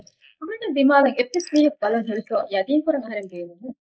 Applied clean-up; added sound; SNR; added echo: neural mask model Resemble Enhance denoiser.